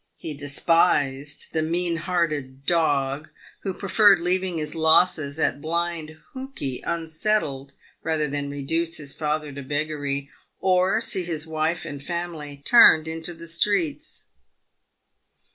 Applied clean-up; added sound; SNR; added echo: none; none; none; none.